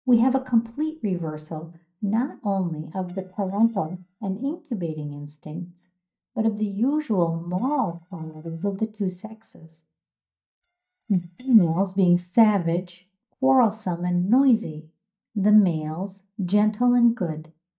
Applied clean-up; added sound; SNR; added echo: neural mask model DeepFilterNet 3.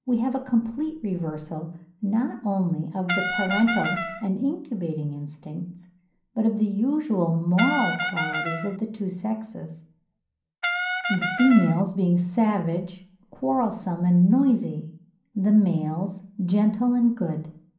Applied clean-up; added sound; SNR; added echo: none; Brass instrument; 3 dB; reverberation time 0.6 s.